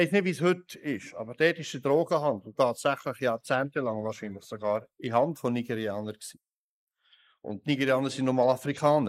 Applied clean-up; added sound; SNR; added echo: neural mask model Resemble Enhance denoiser.